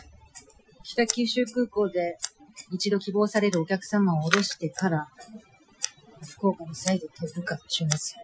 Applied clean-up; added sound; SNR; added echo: classical method Wiener filter.